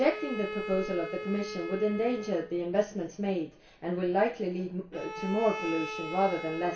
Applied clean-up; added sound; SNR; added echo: none; Bowed string instrument; 10 dB; reverberation time 0.3 s.